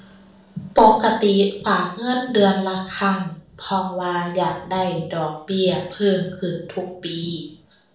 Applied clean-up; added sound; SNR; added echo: none; none; none; reverberation time 0.5 s.